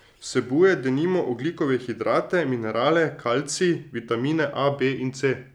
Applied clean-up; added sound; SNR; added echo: none; none; none; none.